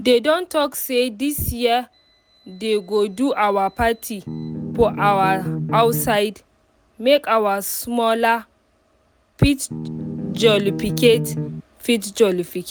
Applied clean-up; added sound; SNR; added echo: none; Bass guitar; 6 dB; none.